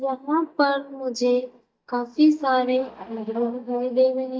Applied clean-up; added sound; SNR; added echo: neural mask model DeepFilterNet 3.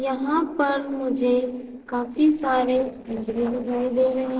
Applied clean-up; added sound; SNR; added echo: neural separator model SepFormer DNS4.